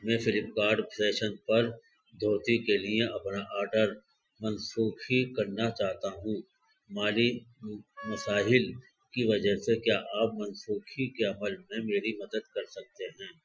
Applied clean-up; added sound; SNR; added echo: classical method Wiener filter.